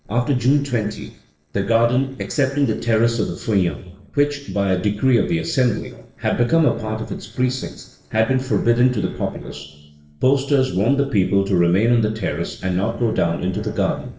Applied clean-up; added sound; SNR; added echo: neural separator model SepFormer DNS4.